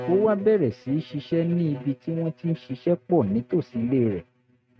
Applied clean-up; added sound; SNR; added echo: neural mask model RNNoise.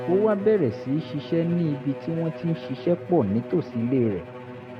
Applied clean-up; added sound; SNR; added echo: none; Bowed string instrument; 12 dB; none.